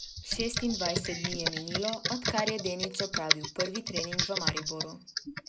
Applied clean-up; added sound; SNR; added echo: none; Computer keyboard; -2 dB; none.